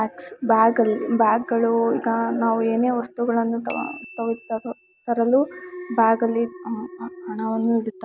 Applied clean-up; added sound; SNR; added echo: none; Bicycle bell + Alarm; 17 dB; none.